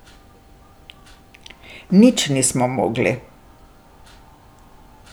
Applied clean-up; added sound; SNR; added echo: none; none; none; none.